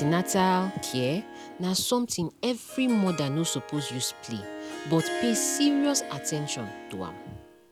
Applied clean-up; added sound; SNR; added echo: none; Harp; 10 dB; none.